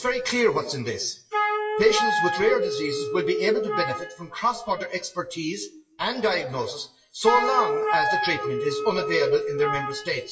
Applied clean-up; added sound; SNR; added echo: classical method WPE with log-MMSE.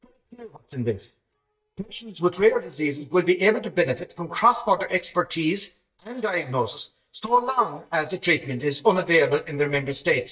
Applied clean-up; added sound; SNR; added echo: neural mask model DeepFilterNet 3.